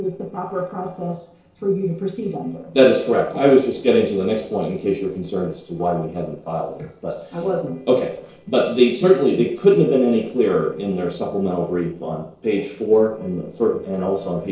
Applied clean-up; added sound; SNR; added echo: neural separator model SepFormer DNS4.